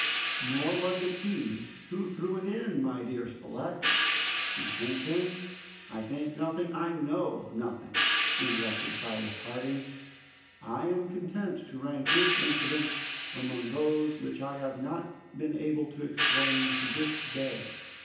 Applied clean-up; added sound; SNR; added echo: none; Crash cymbal / Hi-hat; 1 dB; reverberation time 0.9 s.